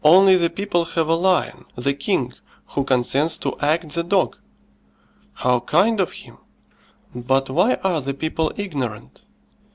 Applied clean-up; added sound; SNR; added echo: none; none; none; none.